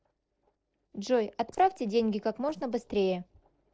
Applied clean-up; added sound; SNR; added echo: neural separator model SepFormer DNS4.